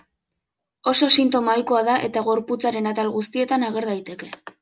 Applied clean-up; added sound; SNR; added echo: none; none; none; none.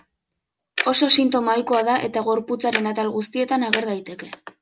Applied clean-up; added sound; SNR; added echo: none; Tick-tock; 11 dB; none.